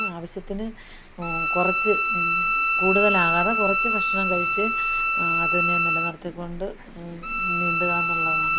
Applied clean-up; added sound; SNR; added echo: none; Bowed string instrument; -5 dB; none.